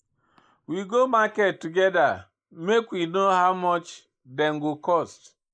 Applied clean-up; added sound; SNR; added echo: neural mask model Resemble Enhance denoiser.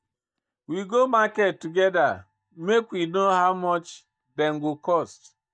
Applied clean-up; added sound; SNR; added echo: neural mask model DeepFilterNet 3.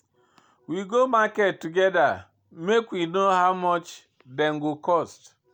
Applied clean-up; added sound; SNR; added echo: none; none; none; none.